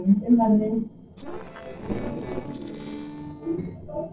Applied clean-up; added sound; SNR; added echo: neural separator model SepFormer DNS4.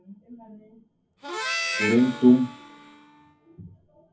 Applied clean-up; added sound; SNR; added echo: none; Harmonica; 7 dB; reverberation time 0.3 s.